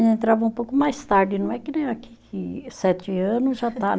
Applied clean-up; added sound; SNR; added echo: none; none; none; none.